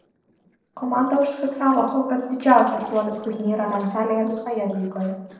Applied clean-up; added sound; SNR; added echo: neural separator model SepFormer DNS4.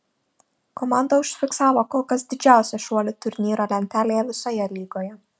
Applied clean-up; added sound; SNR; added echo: none; none; none; none.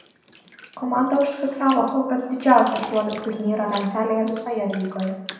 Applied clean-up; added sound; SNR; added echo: none; Bathtub (filling or washing); 15 dB; reverberation time 0.9 s.